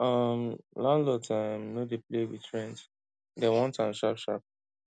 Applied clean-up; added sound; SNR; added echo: none; none; none; none.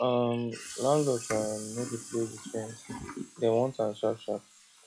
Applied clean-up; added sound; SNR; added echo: classical method log-MMSE.